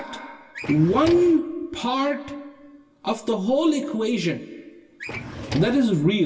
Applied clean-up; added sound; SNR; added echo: none; Drawer open or close; 11 dB; reverberation time 0.2 s.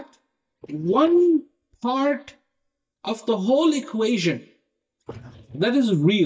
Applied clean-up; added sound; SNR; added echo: neural mask model DeepFilterNet 3.